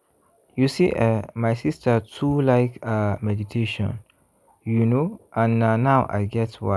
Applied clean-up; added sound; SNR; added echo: none; none; none; none.